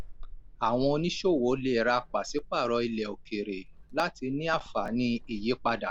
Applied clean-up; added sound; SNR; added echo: none; Squeak / Walk, footsteps; 13 dB; none.